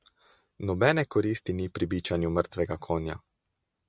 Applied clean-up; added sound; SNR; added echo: none; none; none; none.